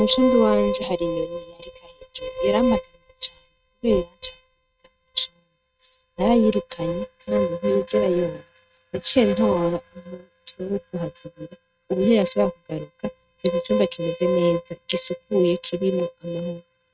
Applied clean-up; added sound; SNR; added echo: neural mask model RNNoise.